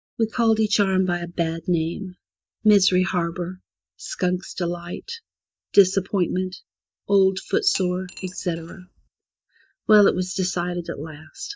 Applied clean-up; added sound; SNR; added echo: neural mask model DeepFilterNet 3.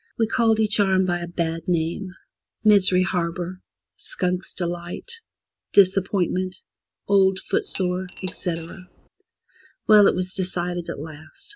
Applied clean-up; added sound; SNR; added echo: none; Cutlery, silverware / Dishes, pots, and pans; 14 dB; none.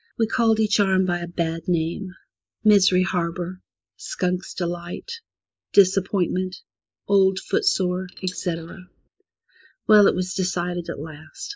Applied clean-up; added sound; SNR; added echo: neural mask model Resemble Enhance denoiser.